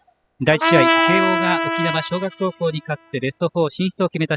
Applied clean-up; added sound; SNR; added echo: classical method spectral subtraction.